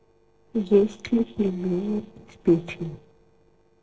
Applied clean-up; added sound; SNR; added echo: neural separator model SepFormer DNS4.